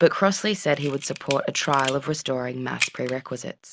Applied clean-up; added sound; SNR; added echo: none; Camera; 11 dB; none.